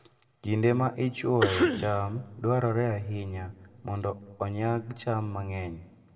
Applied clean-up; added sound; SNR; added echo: none; Cough; 1 dB; reverberation time 1.1 s.